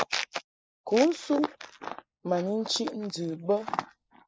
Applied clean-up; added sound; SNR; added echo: neural mask model Resemble Enhance denoiser.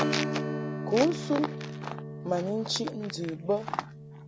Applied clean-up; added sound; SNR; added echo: none; Strum; 4 dB; none.